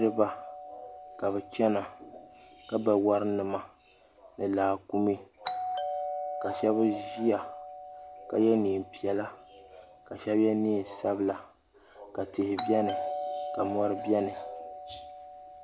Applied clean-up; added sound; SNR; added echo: none; Doorbell; 9 dB; none.